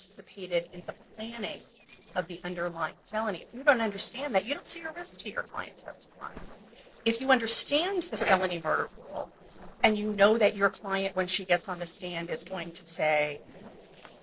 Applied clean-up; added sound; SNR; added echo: neural separator model SepFormer DNS4.